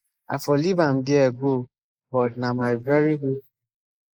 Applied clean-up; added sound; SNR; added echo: neural mask model Resemble Enhance denoiser.